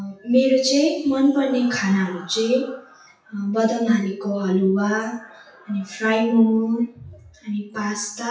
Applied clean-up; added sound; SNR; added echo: classical method WPE with log-MMSE.